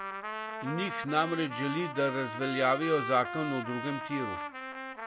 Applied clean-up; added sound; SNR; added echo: none; Trumpet; 6 dB; none.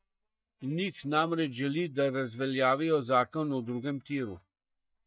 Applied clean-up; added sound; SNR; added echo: neural mask model DeepFilterNet 3.